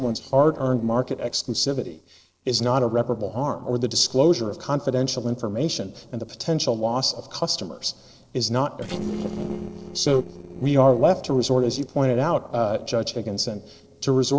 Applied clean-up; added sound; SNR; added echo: neural separator model SepFormer DNS4.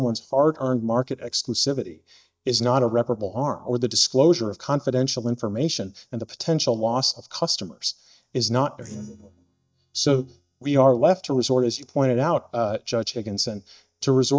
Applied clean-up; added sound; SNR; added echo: neural mask model DeepFilterNet 3.